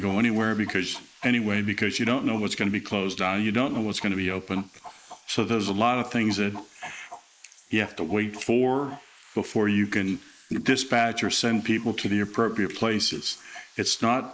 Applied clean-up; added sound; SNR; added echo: neural mask model Resemble Enhance denoiser.